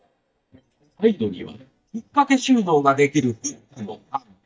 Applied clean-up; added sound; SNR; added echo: neural mask model DeepFilterNet 3.